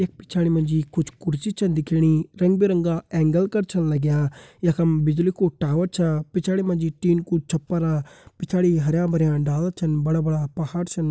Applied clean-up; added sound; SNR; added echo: none; none; none; none.